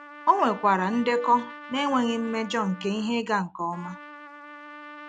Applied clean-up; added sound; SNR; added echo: none; Trumpet; 17 dB; none.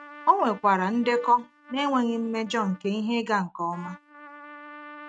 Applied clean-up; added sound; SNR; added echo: neural mask model RNNoise.